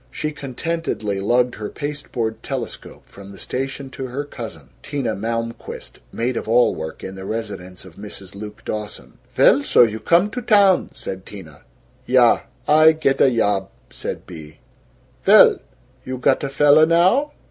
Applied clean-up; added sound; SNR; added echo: none; none; none; none.